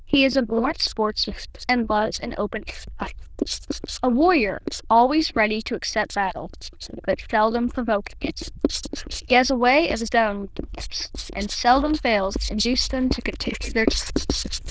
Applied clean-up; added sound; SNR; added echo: neural diffusion model UNIVERSE++.